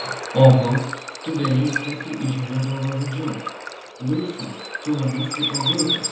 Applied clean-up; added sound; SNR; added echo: none; Water / Bird; 7 dB; reverberation time 1.0 s.